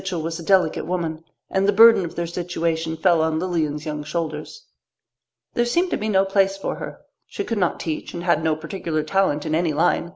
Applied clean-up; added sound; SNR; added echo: none; none; none; none.